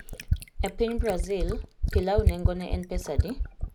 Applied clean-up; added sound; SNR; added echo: none; Fill (with liquid); -3 dB; none.